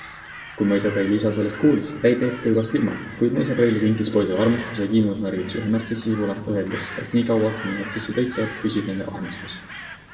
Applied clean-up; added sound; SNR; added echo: none; Crow; 15 dB; reverberation time 1.9 s.